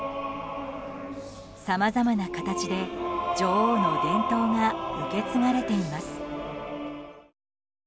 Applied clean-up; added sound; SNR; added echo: none; none; none; none.